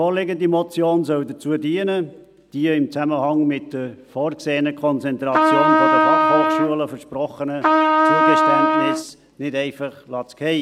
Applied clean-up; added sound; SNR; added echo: none; Trumpet; -5 dB; none.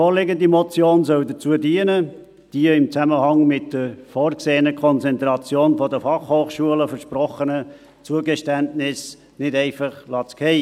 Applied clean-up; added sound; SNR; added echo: none; none; none; none.